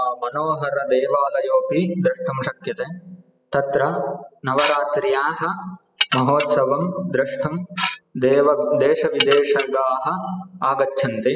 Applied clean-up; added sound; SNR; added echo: classical method spectral subtraction.